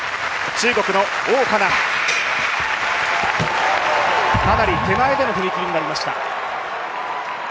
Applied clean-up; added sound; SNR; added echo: none; none; none; none.